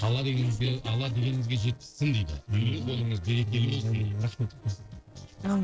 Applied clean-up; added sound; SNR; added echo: neural separator model SepFormer DNS4.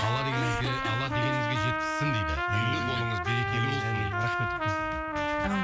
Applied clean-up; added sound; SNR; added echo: none; Trumpet; -1 dB; none.